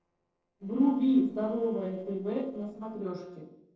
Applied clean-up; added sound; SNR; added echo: neural separator model SepFormer DNS4.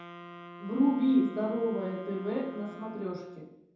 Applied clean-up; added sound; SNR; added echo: none; Wind instrument, woodwind instrument; 16 dB; reverberation time 0.9 s.